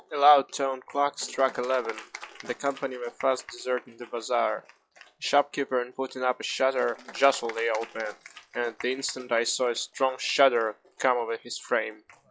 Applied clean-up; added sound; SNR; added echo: classical method log-MMSE.